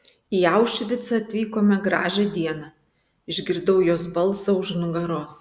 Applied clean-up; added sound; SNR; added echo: none; none; none; none.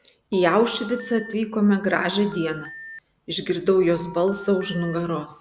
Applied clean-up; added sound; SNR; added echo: none; Telephone; 17 dB; none.